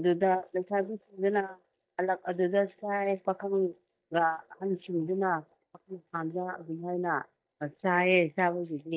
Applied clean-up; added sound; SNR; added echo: neural mask model DeepFilterNet 3.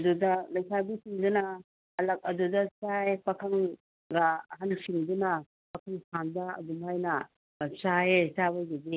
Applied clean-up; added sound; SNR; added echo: none; none; none; none.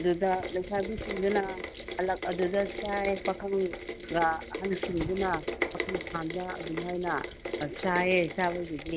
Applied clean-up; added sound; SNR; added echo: none; Rain; 7 dB; none.